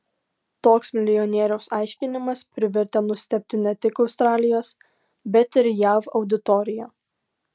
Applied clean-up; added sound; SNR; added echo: none; none; none; none.